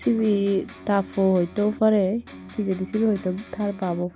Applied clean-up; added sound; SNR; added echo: none; Electric guitar; 18 dB; none.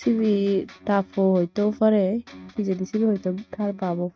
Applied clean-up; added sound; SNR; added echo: neural mask model RNNoise.